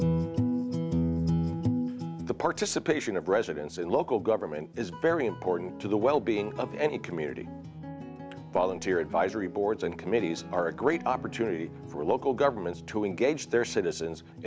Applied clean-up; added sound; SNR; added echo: none; none; none; none.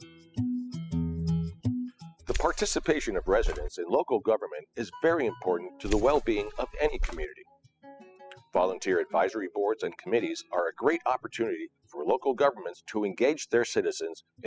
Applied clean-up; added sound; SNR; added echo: classical method spectral subtraction.